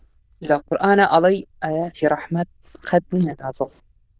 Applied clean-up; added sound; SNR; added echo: neural diffusion model UNIVERSE++.